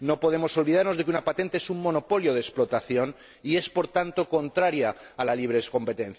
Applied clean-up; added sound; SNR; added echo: none; none; none; none.